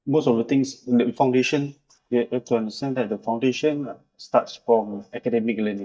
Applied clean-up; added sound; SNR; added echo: neural mask model DeepFilterNet 3.